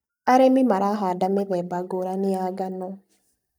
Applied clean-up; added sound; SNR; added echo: neural mask model DeepFilterNet 3.